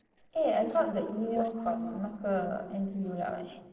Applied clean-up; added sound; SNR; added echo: neural separator model SepFormer DNS4.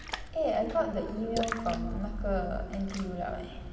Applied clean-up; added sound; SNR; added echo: none; Splash, splatter; 5 dB; reverberation time 2.3 s.